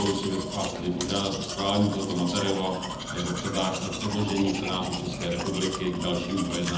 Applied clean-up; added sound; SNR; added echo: none; Domestic sounds, home sounds; 6 dB; reverberation time 0.8 s.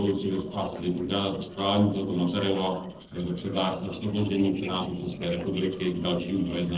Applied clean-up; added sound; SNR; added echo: neural separator model SepFormer DNS4.